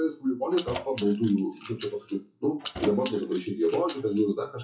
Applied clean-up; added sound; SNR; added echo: classical method WPE with log-MMSE.